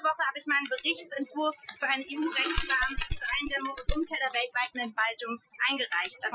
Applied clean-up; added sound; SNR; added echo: classical method Wiener filter.